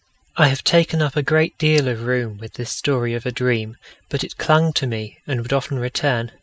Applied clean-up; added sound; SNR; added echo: none; none; none; none.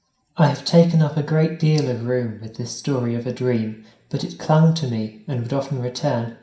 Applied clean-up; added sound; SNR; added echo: none; none; none; reverberation time 0.5 s.